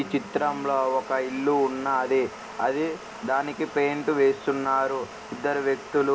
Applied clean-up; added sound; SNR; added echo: none; Domestic sounds, home sounds; 15 dB; reverberation time 0.3 s.